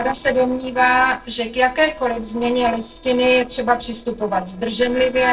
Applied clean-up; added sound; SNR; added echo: neural separator model SepFormer DNS4.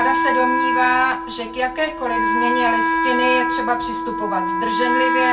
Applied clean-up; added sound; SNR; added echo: none; Wind instrument, woodwind instrument; -3 dB; reverberation time 0.2 s.